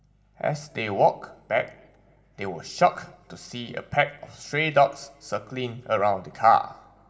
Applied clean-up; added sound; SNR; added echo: none; none; none; reverberation time 0.5 s.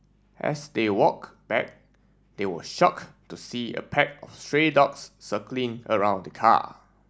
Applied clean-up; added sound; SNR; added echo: none; none; none; none.